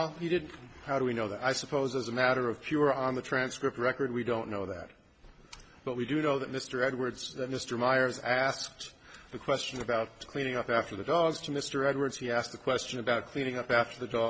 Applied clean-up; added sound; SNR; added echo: none; none; none; none.